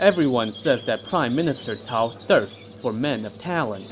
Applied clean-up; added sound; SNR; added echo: none; Squeak; 17 dB; none.